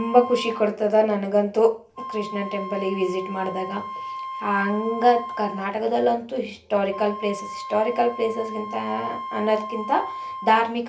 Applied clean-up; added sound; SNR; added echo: none; Wind instrument, woodwind instrument; 11 dB; reverberation time 0.3 s.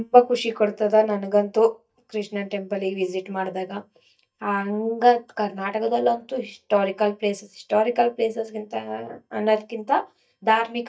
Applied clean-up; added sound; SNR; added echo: neural mask model DeepFilterNet 3.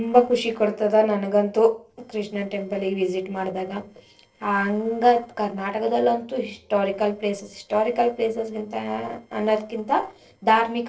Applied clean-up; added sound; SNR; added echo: neural separator model SepFormer DNS4.